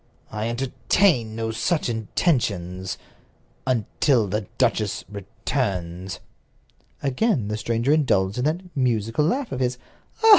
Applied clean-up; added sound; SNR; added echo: none; none; none; none.